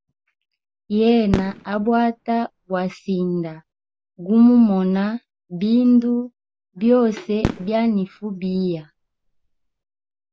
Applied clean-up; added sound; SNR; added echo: none; Fireworks; 12 dB; none.